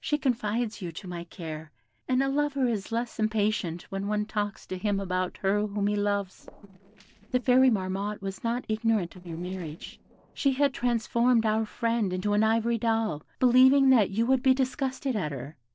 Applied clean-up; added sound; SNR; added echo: neural separator model SepFormer DNS4.